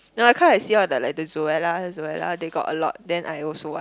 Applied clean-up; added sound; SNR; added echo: none; none; none; none.